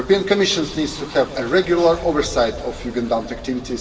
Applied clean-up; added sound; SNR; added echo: none; Train; 16 dB; reverberation time 2.0 s.